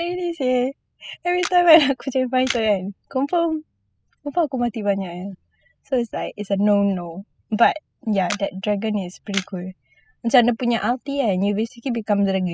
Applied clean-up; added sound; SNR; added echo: classical method spectral subtraction.